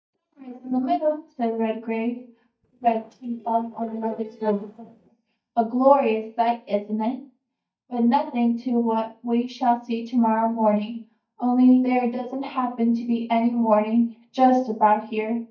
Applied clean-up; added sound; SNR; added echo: neural mask model DeepFilterNet 3.